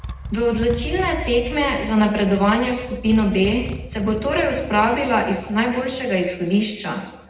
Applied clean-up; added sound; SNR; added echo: none; Motorcycle; 12 dB; reverberation time 1.0 s.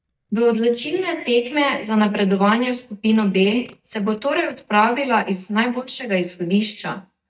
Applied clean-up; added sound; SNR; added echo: neural mask model DeepFilterNet 3.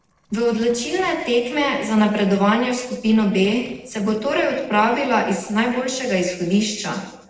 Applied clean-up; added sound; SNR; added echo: neural separator model SepFormer DNS4.